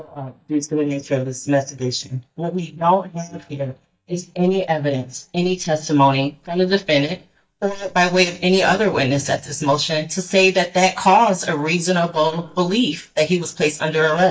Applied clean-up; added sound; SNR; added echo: neural mask model DeepFilterNet 3.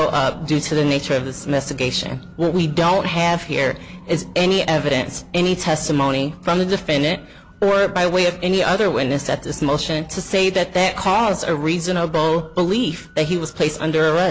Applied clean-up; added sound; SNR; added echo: none; none; none; none.